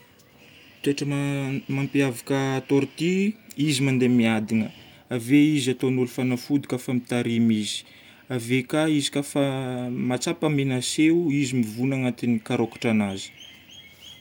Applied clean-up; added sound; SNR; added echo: none; none; none; none.